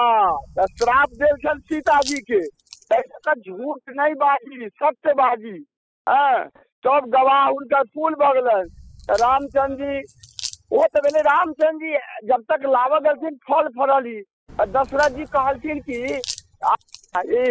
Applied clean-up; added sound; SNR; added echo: classical method spectral subtraction.